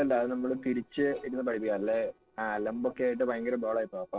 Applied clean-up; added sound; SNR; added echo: neural separator model SepFormer DNS4.